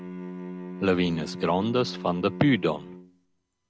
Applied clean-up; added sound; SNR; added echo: none; Bowed string instrument; 11 dB; none.